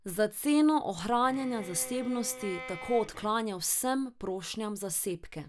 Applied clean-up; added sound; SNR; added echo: none; Bowed string instrument; 15 dB; none.